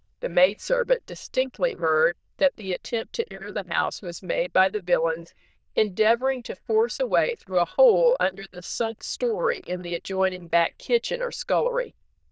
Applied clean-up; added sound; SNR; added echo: neural diffusion model UNIVERSE++.